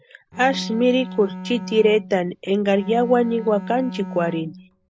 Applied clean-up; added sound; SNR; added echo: none; Bowed string instrument; 12 dB; none.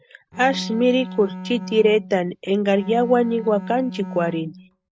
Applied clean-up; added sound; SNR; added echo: neural mask model RNNoise.